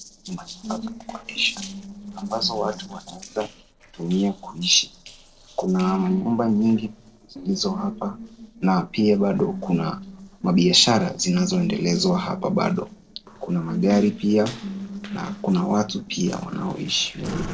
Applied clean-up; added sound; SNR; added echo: neural separator model SepFormer DNS4.